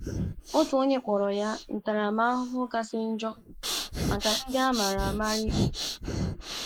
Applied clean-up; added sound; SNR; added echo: neural mask model Resemble Enhance denoiser.